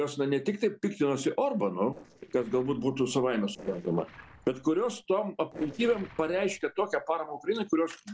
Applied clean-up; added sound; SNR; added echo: neural separator model SepFormer DNS4.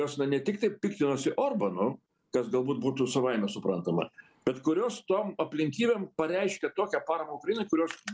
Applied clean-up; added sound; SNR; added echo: none; none; none; none.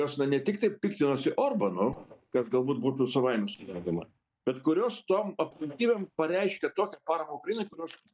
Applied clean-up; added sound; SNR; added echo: neural mask model DeepFilterNet 3.